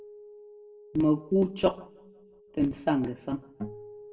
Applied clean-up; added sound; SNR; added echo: none; Acoustic guitar; 17 dB; reverberation time 0.6 s.